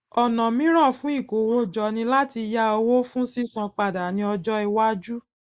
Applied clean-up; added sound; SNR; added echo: neural mask model Resemble Enhance denoiser.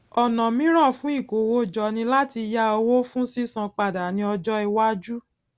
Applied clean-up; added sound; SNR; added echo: none; none; none; none.